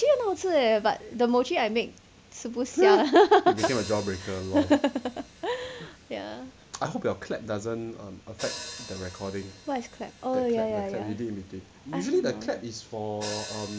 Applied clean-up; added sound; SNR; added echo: none; Hi-hat; 19 dB; none.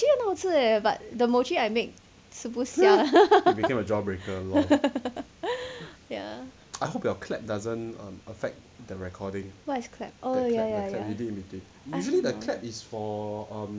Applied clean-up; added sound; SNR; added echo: none; none; none; none.